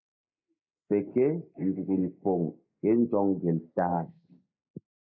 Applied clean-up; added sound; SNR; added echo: neural mask model Resemble Enhance denoiser.